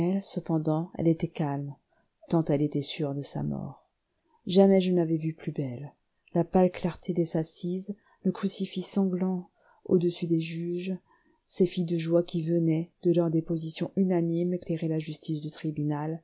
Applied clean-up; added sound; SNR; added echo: none; none; none; none.